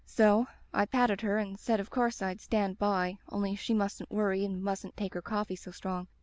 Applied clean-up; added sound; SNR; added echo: none; none; none; none.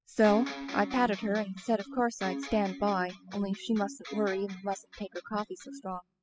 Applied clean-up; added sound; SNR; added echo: classical method spectral subtraction.